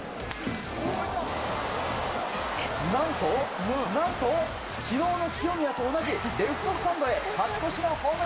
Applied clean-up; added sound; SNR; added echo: none; none; none; none.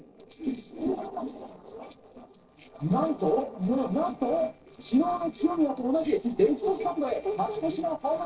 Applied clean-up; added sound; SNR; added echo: neural separator model SepFormer DNS4.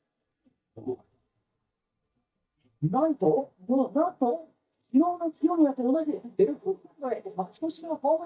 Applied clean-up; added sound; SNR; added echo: neural mask model DeepFilterNet 3.